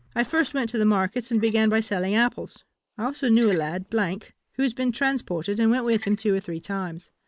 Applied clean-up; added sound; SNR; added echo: neural mask model Resemble Enhance denoiser.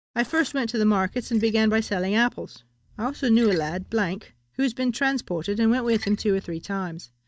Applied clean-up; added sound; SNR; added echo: neural mask model DeepFilterNet 3.